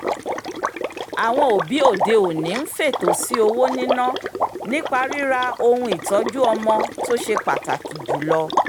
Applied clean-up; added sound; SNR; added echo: none; Water / Liquid; 4 dB; none.